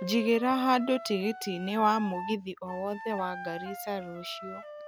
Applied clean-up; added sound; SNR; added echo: none; Wind instrument, woodwind instrument; 12 dB; none.